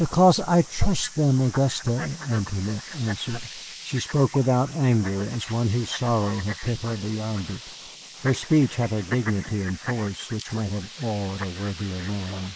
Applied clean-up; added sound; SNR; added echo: neural mask model Resemble Enhance denoiser.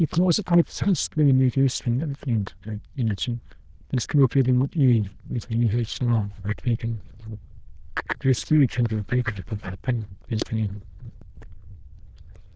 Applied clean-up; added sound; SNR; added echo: neural diffusion model UNIVERSE++.